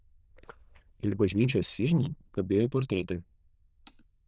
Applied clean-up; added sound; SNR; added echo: neural diffusion model UNIVERSE++.